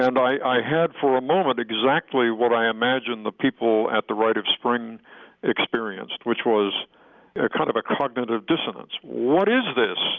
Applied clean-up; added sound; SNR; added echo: none; none; none; none.